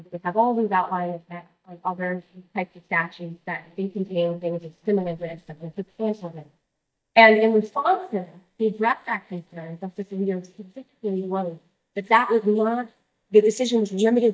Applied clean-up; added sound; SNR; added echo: neural mask model DeepFilterNet 3.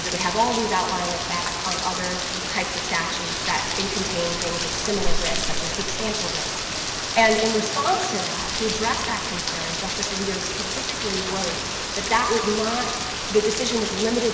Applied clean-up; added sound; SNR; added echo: none; Rain; 0 dB; reverberation time 2.1 s.